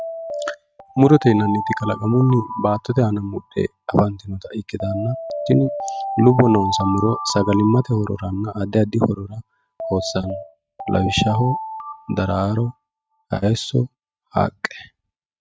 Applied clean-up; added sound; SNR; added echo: neural mask model RNNoise.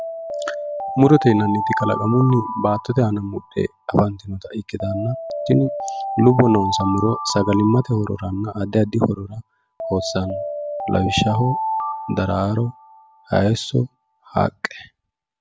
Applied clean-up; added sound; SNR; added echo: none; Alarm; 8 dB; none.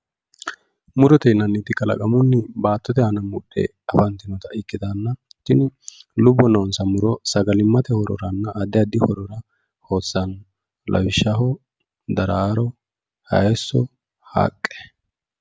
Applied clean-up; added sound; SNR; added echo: none; none; none; none.